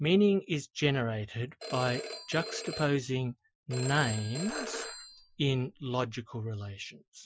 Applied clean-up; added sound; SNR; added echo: classical method Wiener filter.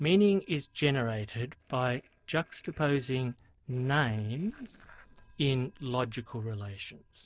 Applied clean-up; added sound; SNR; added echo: neural separator model SepFormer DNS4.